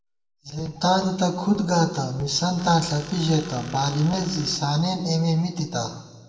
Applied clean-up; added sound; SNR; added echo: none; Tools; 17 dB; reverberation time 1.2 s.